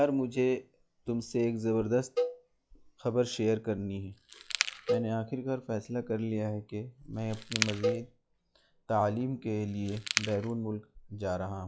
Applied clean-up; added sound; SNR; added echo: classical method log-MMSE.